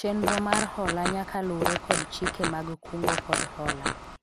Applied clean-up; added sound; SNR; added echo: none; Fart; -1 dB; none.